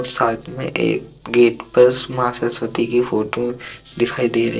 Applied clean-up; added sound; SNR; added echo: neural separator model SepFormer DNS4.